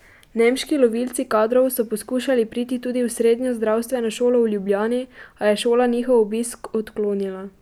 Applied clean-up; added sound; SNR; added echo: none; none; none; none.